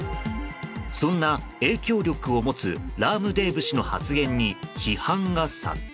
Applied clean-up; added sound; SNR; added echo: none; none; none; none.